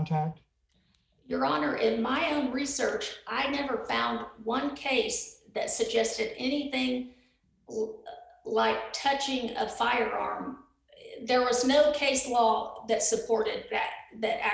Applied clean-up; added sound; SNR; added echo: none; none; none; none.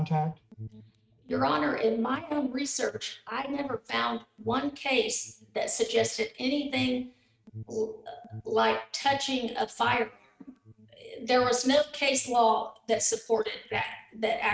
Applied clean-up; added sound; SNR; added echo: neural mask model RNNoise.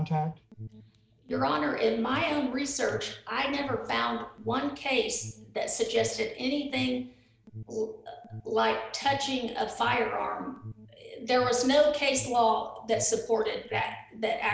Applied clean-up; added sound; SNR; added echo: none; Alarm; 18 dB; none.